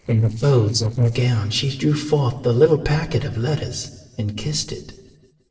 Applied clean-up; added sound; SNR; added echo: neural separator model SepFormer DNS4.